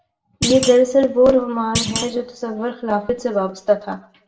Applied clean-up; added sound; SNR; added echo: none; Thump, thud; 9 dB; reverberation time 0.5 s.